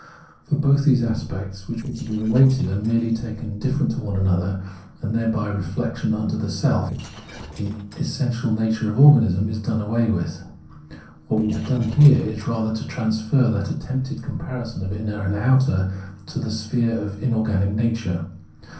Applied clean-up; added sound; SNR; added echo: neural separator model SepFormer DNS4.